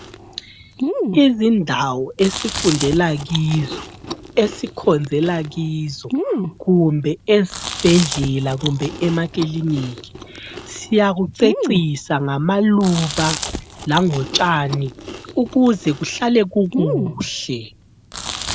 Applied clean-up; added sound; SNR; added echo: none; Chewing, mastication; 9 dB; none.